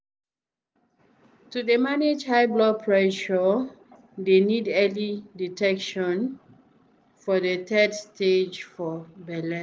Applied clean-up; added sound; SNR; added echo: none; none; none; none.